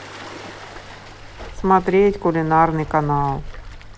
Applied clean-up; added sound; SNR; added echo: none; Waves, surf; 14 dB; none.